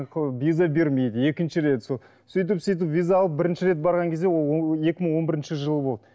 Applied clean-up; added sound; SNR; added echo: none; none; none; none.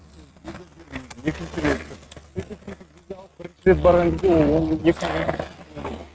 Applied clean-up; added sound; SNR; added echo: neural mask model RNNoise.